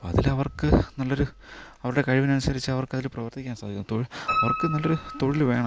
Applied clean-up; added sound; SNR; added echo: none; Piano; 10 dB; none.